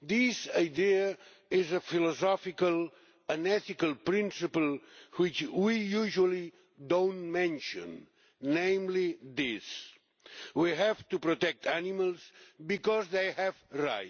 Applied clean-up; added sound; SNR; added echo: none; none; none; none.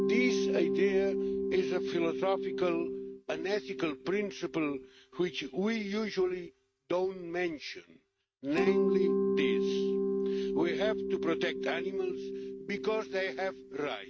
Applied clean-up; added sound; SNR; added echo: neural mask model RNNoise.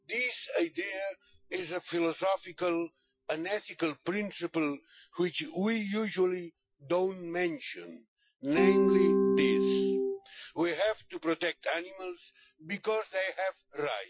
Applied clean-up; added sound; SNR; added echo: classical method Wiener filter.